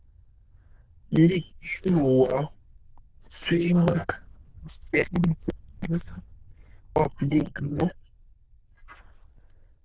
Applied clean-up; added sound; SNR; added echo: neural diffusion model UNIVERSE++.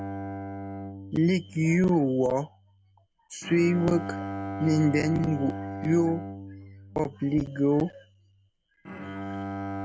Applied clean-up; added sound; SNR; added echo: none; Bowed string instrument; 10 dB; none.